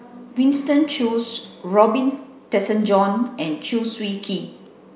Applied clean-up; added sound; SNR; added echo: none; none; none; none.